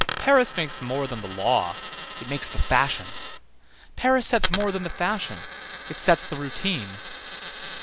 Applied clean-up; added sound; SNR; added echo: none; Coin (dropping); 8 dB; none.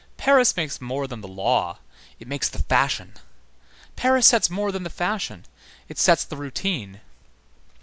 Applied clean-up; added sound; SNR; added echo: none; none; none; none.